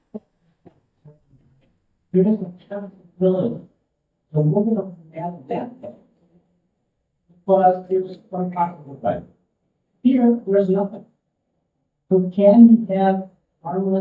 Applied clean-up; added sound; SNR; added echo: neural mask model DeepFilterNet 3.